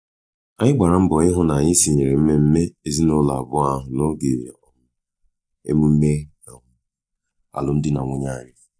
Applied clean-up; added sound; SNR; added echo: neural mask model DeepFilterNet 3.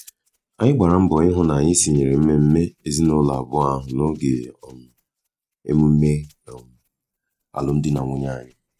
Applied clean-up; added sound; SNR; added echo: neural mask model RNNoise.